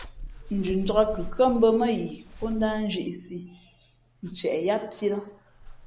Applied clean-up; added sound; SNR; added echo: none; Zipper (clothing); 13 dB; none.